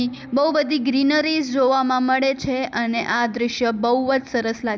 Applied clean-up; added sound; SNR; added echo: none; none; none; none.